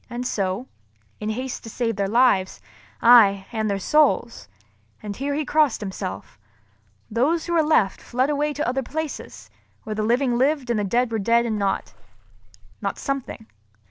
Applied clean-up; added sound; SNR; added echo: none; Water / Splash, splatter; 17 dB; none.